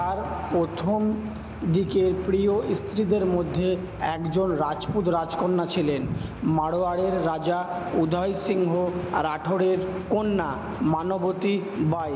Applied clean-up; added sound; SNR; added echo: none; Drum; 16 dB; none.